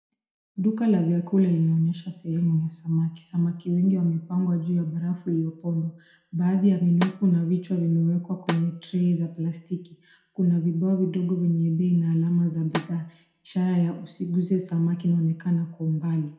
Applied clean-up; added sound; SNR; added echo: none; Snare drum; 15 dB; reverberation time 0.6 s.